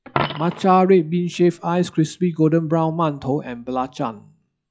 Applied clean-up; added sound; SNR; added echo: classical method log-MMSE.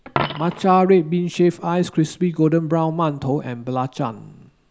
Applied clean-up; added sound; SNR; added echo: none; Coin (dropping); 14 dB; none.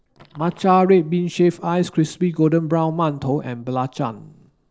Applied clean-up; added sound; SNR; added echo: neural separator model SepFormer DNS4.